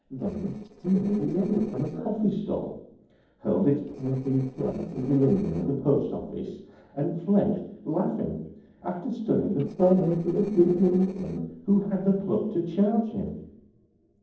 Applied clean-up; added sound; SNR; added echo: neural separator model SepFormer DNS4.